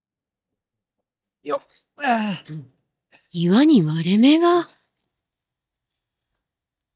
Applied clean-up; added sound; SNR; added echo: neural mask model DeepFilterNet 3.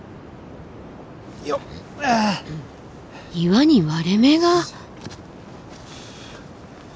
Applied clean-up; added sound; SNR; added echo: none; Cough; 19 dB; none.